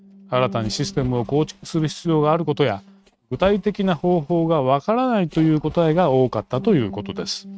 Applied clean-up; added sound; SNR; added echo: neural mask model RNNoise.